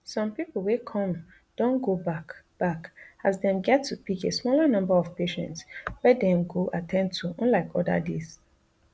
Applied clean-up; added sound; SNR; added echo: none; none; none; none.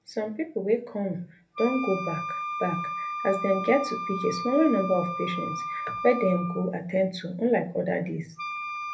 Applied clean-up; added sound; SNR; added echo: none; Wind instrument, woodwind instrument; 7 dB; reverberation time 0.3 s.